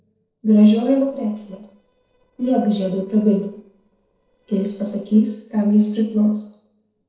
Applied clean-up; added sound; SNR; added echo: neural separator model SepFormer DNS4.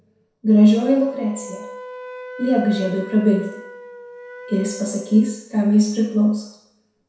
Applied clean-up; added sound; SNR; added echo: none; Wind instrument, woodwind instrument; 18 dB; reverberation time 0.7 s.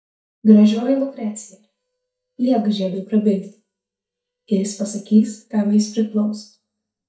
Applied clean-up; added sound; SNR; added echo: neural mask model DeepFilterNet 3.